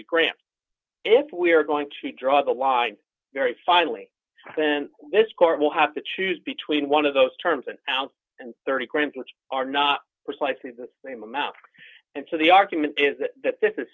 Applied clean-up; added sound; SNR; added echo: none; none; none; none.